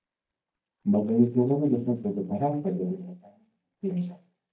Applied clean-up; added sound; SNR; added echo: neural mask model DeepFilterNet 3.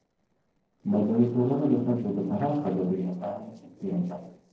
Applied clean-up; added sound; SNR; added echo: neural separator model SepFormer DNS4.